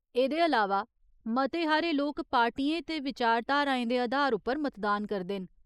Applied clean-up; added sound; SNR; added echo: neural mask model Resemble Enhance denoiser.